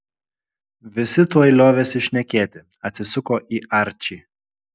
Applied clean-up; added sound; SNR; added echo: none; none; none; none.